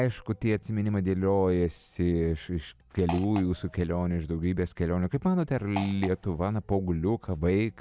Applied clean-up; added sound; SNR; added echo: none; Fart; 13 dB; none.